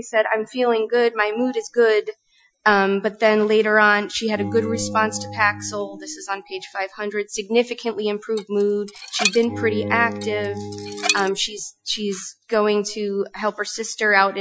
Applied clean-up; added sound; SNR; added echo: classical method Wiener filter.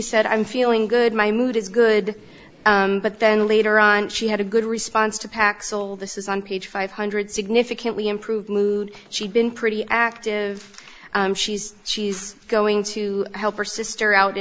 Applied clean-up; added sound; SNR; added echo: none; none; none; none.